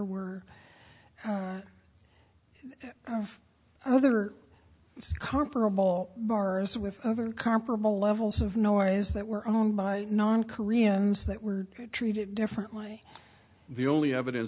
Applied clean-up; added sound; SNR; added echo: none; none; none; none.